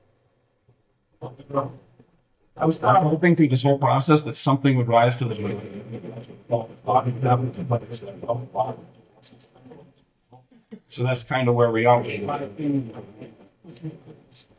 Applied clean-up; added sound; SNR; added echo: neural mask model DeepFilterNet 3.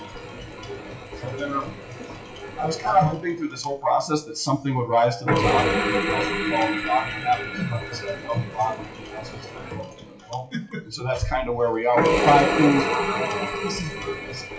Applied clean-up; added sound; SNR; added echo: classical method WPE with log-MMSE.